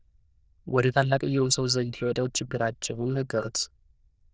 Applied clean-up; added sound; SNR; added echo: neural diffusion model UNIVERSE++.